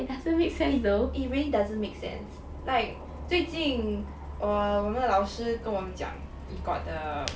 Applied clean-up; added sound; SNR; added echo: none; Truck; 11 dB; none.